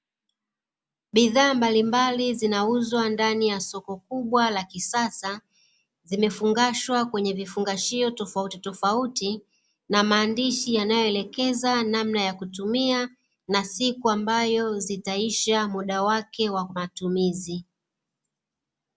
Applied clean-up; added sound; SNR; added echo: none; none; none; none.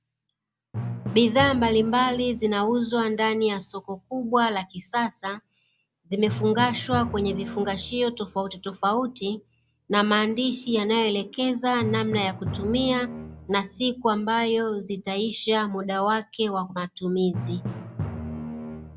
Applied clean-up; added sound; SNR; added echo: none; Drum; 12 dB; none.